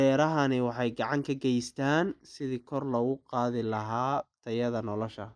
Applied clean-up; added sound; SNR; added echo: neural mask model Resemble Enhance denoiser.